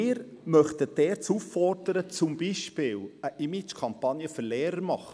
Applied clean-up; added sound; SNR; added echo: none; none; none; none.